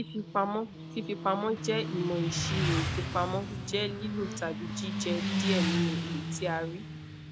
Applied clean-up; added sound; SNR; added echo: none; Motorcycle; 0 dB; none.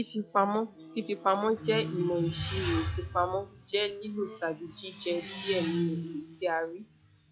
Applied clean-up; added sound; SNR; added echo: classical method log-MMSE.